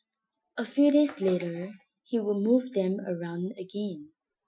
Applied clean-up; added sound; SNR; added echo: classical method Wiener filter.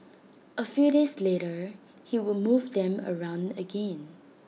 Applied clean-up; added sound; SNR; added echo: none; none; none; none.